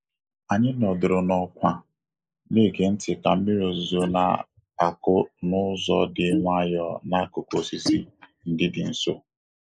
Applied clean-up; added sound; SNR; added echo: neural mask model Resemble Enhance denoiser.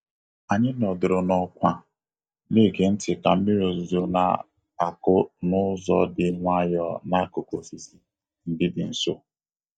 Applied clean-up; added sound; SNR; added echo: neural mask model DeepFilterNet 3.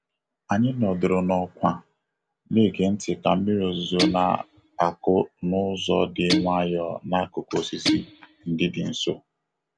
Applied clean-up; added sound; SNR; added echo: none; Guitar; 6 dB; none.